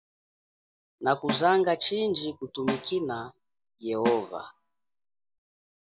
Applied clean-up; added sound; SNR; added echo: none; Snare drum; 8 dB; none.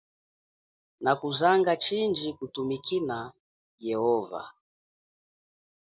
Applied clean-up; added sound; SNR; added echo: none; none; none; none.